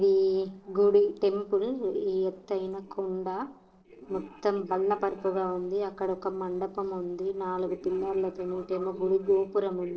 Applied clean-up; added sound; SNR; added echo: neural separator model SepFormer DNS4.